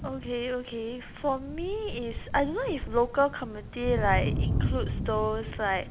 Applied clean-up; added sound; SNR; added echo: none; Thunder; 3 dB; none.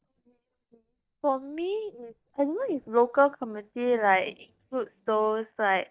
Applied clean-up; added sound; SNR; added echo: neural mask model DeepFilterNet 3.